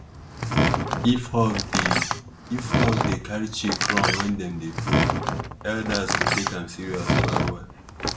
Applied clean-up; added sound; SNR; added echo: none; Door; -3 dB; reverberation time 0.4 s.